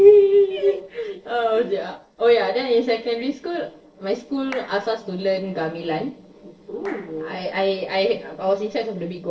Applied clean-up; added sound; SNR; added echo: neural separator model SepFormer DNS4.